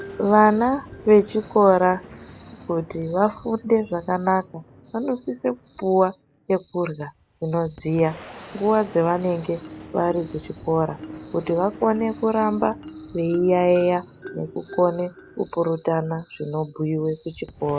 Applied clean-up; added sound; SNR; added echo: none; Boom + Marimba, xylophone; 18 dB; none.